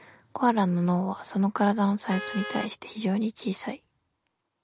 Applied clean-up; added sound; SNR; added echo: none; Vehicle horn, car horn, honking; 16 dB; none.